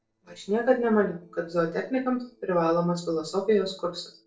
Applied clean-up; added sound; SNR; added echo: neural separator model SepFormer DNS4.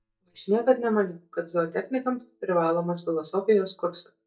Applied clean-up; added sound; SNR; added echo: neural mask model DeepFilterNet 3.